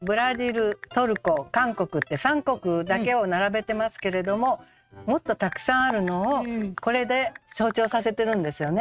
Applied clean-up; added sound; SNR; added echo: neural mask model RNNoise.